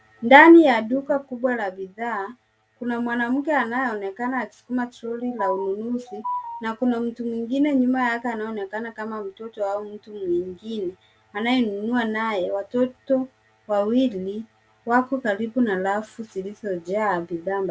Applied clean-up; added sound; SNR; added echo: none; none; none; none.